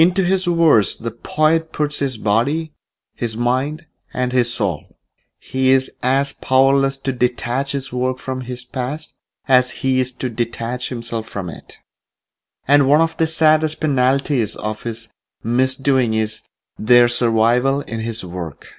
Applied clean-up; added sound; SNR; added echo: none; none; none; none.